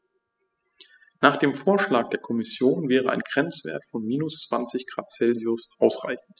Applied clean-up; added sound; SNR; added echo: classical method spectral subtraction.